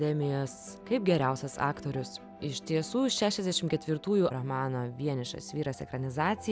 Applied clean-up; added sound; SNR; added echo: none; none; none; none.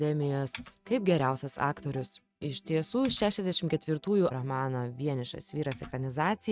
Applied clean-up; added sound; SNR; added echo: neural mask model RNNoise.